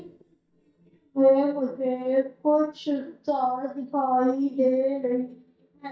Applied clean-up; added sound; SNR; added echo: neural mask model DeepFilterNet 3.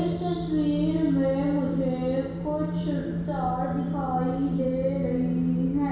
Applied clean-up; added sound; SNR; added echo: none; Wind; 3 dB; reverberation time 1.1 s.